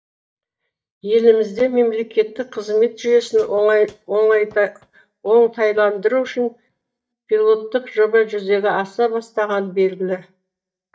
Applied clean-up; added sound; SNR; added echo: neural mask model DeepFilterNet 3.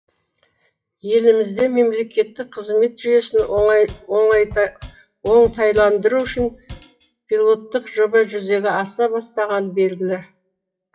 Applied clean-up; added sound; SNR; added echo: classical method WPE with log-MMSE.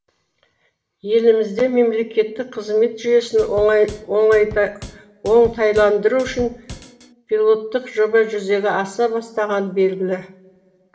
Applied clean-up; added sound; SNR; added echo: none; Drum / Drum kit; 18 dB; reverberation time 1.3 s.